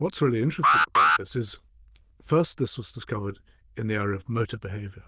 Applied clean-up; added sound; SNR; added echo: neural diffusion model UNIVERSE++.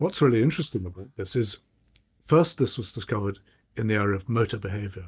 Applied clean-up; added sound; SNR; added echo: neural mask model DeepFilterNet 3.